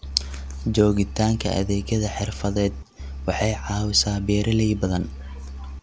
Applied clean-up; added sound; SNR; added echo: none; Engine; 10 dB; none.